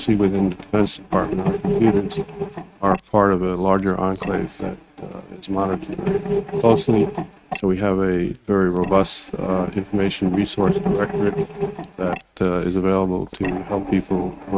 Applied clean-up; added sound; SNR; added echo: neural mask model RNNoise.